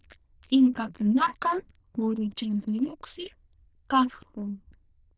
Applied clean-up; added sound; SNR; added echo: neural diffusion model UNIVERSE++.